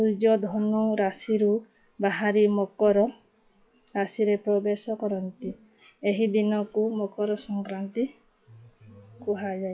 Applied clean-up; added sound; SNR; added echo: classical method log-MMSE.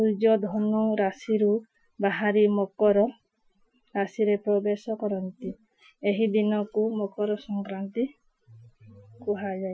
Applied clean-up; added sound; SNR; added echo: classical method Wiener filter.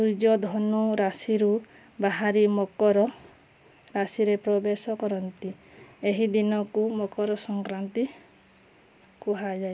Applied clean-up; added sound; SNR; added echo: none; none; none; none.